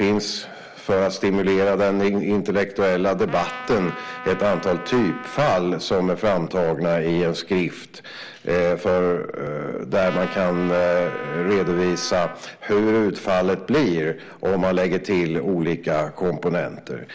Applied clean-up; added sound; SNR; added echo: none; Trumpet; 14 dB; none.